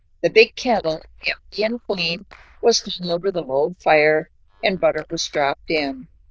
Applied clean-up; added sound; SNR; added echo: neural diffusion model UNIVERSE++.